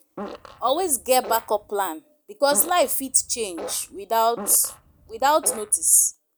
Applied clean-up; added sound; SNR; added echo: none; Fart; 16 dB; none.